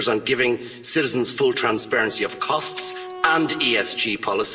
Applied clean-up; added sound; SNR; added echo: none; Wind instrument, woodwind instrument; 17 dB; reverberation time 2.2 s.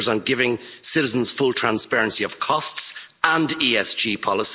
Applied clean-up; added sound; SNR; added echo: none; none; none; none.